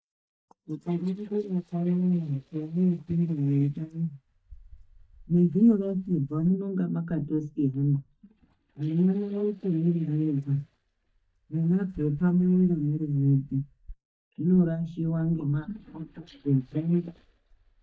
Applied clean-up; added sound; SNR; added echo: neural mask model DeepFilterNet 3.